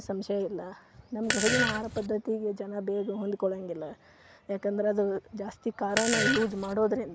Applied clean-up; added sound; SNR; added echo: none; Fart; -1 dB; none.